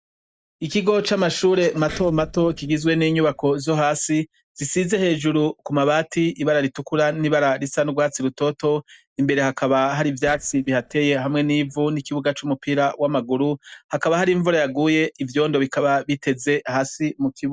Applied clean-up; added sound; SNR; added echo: neural mask model DeepFilterNet 3.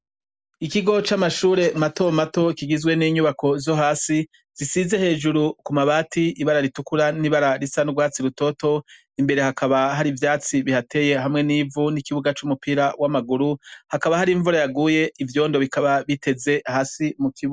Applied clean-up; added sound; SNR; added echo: none; none; none; none.